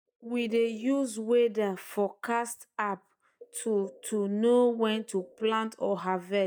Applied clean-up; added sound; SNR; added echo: neural mask model DeepFilterNet 3.